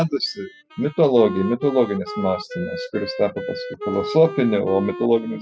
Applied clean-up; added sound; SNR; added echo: classical method spectral subtraction.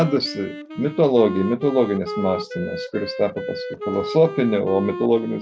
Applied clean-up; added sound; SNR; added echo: none; Wind instrument, woodwind instrument; 10 dB; none.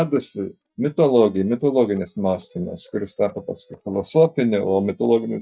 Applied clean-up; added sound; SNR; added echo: neural mask model DeepFilterNet 3.